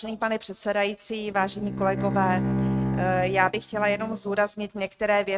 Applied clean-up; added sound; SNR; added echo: neural mask model RNNoise.